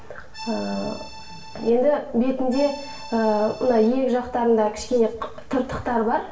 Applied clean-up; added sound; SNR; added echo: none; Accordion; 17 dB; reverberation time 0.7 s.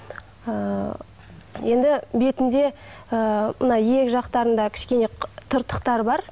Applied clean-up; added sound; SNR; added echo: none; none; none; none.